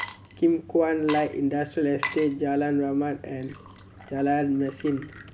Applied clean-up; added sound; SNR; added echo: none; Water / Liquid; 15 dB; none.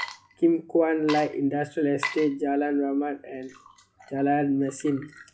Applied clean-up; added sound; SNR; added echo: classical method log-MMSE.